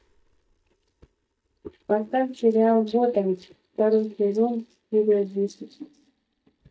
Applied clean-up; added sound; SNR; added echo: neural mask model DeepFilterNet 3.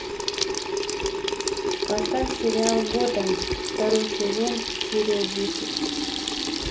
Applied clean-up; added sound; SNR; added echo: none; Sink (filling or washing) / Water tap, faucet; -1 dB; reverberation time 0.3 s.